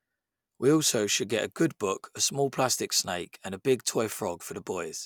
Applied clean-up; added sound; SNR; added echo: none; none; none; none.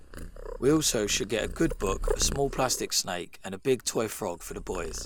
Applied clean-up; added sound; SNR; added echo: none; Purr; 7 dB; none.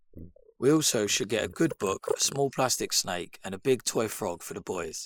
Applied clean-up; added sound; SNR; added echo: neural mask model Resemble Enhance denoiser.